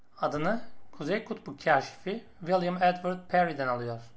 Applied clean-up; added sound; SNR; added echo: none; none; none; none.